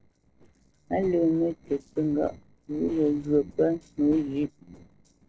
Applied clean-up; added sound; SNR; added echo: neural separator model SepFormer DNS4.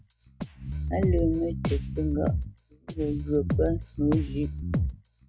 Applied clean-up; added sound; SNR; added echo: neural mask model RNNoise.